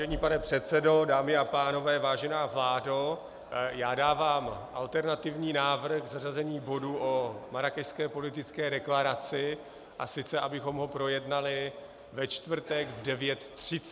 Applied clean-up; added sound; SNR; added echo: none; none; none; none.